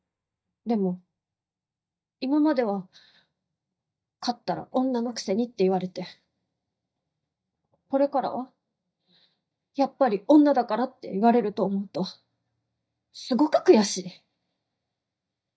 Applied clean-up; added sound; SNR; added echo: neural mask model DeepFilterNet 3.